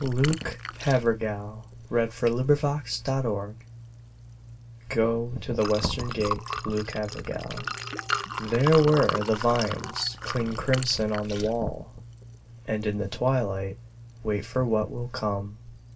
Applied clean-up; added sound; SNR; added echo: none; Liquid; 10 dB; reverberation time 0.1 s.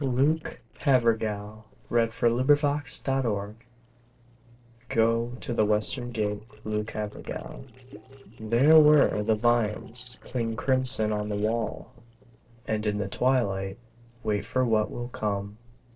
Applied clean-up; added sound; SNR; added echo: neural separator model SepFormer DNS4.